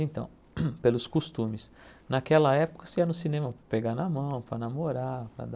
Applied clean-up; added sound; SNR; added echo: none; none; none; none.